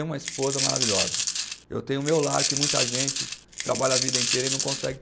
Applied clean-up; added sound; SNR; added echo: none; Coin (dropping); -1 dB; none.